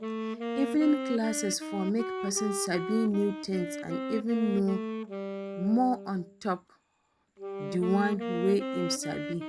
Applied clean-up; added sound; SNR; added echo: none; Wind instrument, woodwind instrument; 6 dB; none.